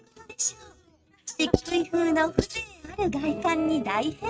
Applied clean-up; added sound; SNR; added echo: neural mask model RNNoise.